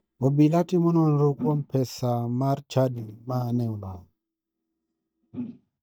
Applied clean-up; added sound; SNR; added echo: neural mask model DeepFilterNet 3.